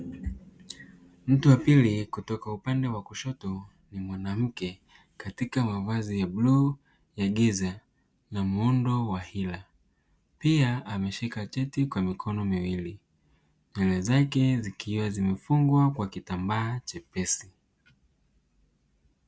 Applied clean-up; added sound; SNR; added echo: none; none; none; none.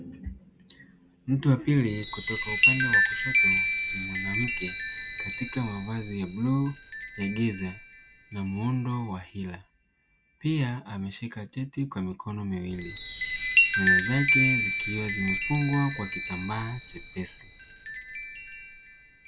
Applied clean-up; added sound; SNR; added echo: none; Chime; -2 dB; none.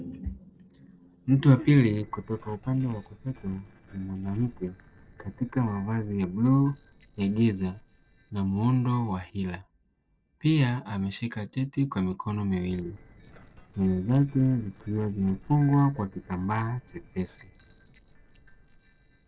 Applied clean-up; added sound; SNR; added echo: neural separator model SepFormer DNS4.